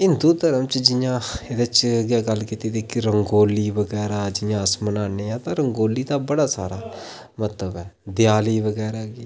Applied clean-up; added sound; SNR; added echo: none; none; none; none.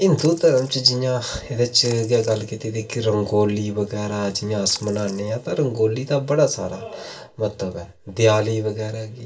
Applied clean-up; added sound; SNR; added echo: none; Splash, splatter; 18 dB; reverberation time 0.2 s.